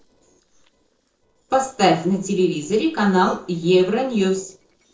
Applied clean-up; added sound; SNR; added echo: neural separator model SepFormer DNS4.